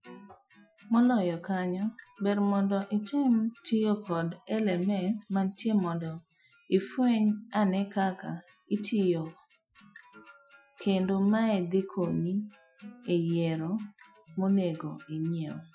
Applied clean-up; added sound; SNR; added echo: classical method Wiener filter.